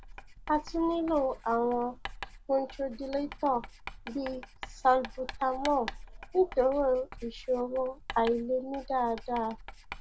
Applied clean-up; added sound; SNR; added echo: none; Writing; 14 dB; none.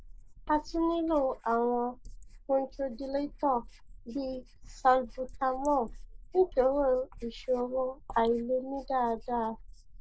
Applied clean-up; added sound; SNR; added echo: neural mask model Resemble Enhance denoiser.